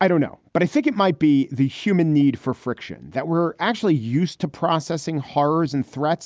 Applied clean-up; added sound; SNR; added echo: none; none; none; none.